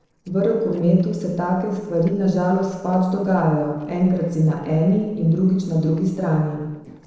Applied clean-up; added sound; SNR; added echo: neural separator model SepFormer DNS4.